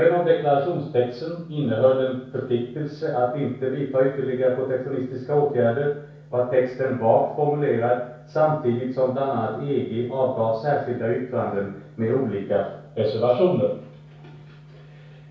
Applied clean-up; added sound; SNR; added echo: none; none; none; reverberation time 0.6 s.